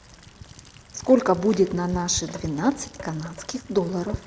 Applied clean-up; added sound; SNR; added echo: none; Rain; 15 dB; none.